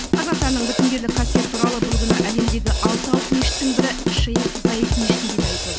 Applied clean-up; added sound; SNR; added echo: none; Drum / Drum kit; -4 dB; none.